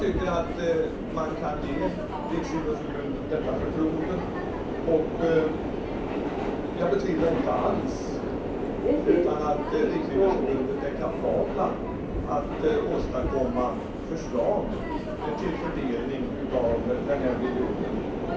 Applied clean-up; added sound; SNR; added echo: none; Subway, metro, underground; 0 dB; reverberation time 0.6 s.